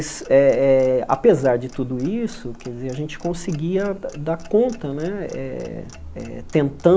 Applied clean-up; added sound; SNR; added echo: none; Clock; 17 dB; none.